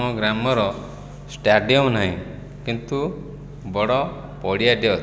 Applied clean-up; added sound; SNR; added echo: none; none; none; none.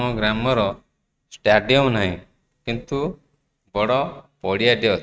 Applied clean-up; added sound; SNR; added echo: neural mask model RNNoise.